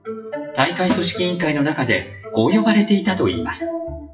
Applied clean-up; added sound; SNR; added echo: classical method WPE with log-MMSE.